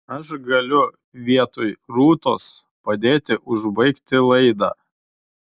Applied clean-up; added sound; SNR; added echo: none; none; none; none.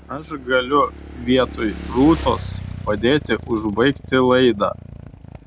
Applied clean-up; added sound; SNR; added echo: none; Motorcycle / Engine; 13 dB; none.